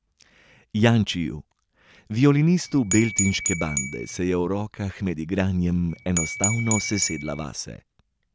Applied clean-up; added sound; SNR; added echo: none; Glass / Bell; 4 dB; none.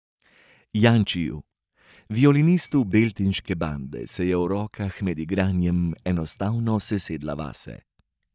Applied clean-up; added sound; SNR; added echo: neural mask model DeepFilterNet 3.